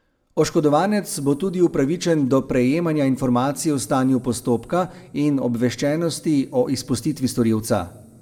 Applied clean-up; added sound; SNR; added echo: none; none; none; reverberation time 1.8 s.